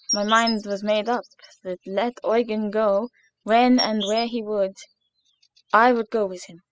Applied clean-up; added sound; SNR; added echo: classical method spectral subtraction.